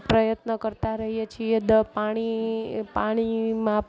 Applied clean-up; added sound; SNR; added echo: none; none; none; none.